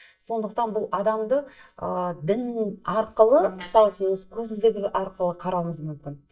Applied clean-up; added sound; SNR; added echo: neural mask model DeepFilterNet 3.